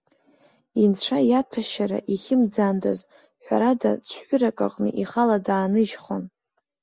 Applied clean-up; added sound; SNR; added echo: none; none; none; none.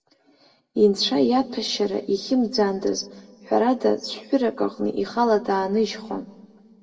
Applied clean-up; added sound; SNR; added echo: none; none; none; reverberation time 0.9 s.